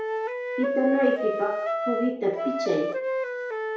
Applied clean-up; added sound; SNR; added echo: none; Wind instrument, woodwind instrument; 1 dB; reverberation time 0.6 s.